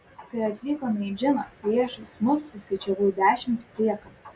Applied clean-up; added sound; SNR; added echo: none; none; none; none.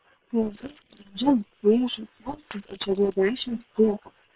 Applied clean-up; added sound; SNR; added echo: neural separator model SepFormer WHAM!.